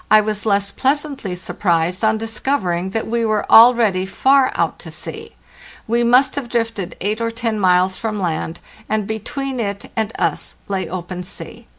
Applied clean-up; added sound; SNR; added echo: none; none; none; none.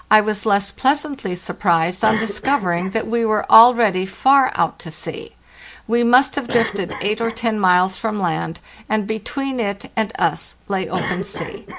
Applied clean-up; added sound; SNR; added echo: none; Cough; 15 dB; none.